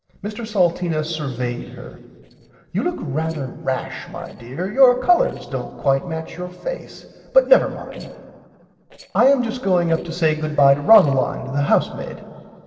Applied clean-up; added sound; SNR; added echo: neural separator model SepFormer DNS4.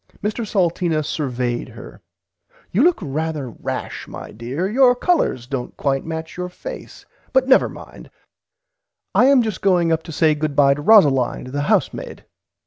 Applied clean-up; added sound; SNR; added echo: none; none; none; none.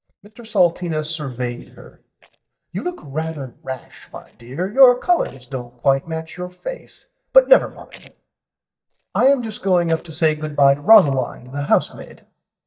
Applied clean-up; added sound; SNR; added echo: neural mask model DeepFilterNet 3.